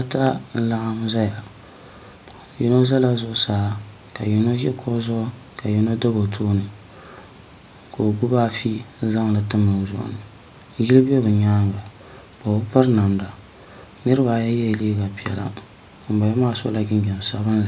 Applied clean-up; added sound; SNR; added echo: none; none; none; none.